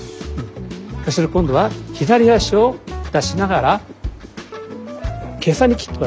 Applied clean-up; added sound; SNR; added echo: none; none; none; none.